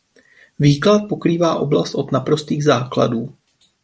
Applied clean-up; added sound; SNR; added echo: none; none; none; none.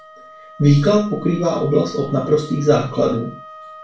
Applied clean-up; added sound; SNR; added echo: none; Wind instrument, woodwind instrument; 19 dB; reverberation time 0.3 s.